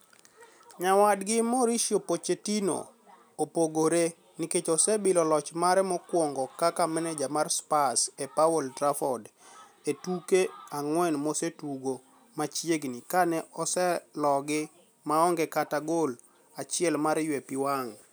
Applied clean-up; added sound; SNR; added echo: none; none; none; none.